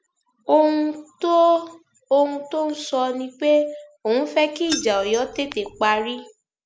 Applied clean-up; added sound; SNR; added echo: none; Keys jangling; 13 dB; none.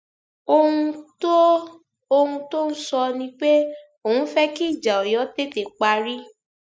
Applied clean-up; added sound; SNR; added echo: neural mask model DeepFilterNet 3.